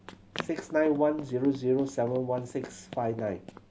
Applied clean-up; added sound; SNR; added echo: none; Run; 15 dB; none.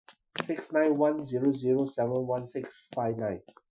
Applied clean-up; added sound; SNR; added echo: classical method Wiener filter.